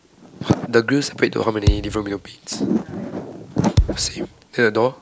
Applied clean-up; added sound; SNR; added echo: none; Thump, thud; 1 dB; none.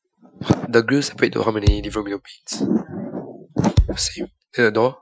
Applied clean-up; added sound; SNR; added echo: classical method Wiener filter.